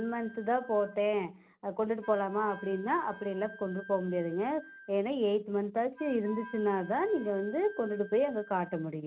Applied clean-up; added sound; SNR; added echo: none; Wind instrument, woodwind instrument; 19 dB; none.